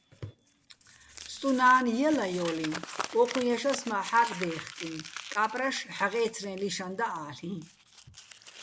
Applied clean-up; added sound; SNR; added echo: none; Crumpling, crinkling; 14 dB; none.